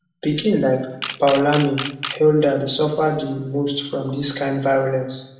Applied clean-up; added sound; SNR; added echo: none; Camera; 11 dB; reverberation time 0.8 s.